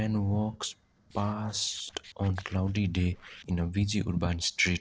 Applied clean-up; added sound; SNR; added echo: neural separator model SepFormer DNS4.